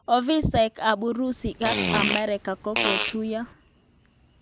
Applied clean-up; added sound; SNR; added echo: none; Fart; 1 dB; none.